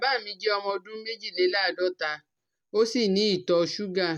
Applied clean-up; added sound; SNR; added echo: none; none; none; none.